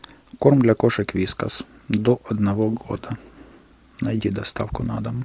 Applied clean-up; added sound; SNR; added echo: none; none; none; none.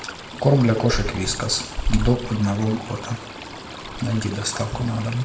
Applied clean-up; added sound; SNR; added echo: none; Stream; 7 dB; reverberation time 0.8 s.